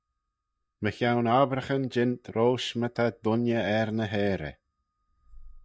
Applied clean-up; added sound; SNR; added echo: neural mask model DeepFilterNet 3.